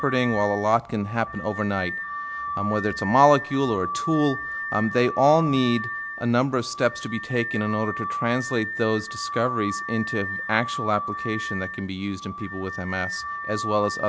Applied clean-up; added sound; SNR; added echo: none; Alarm / Car; 7 dB; none.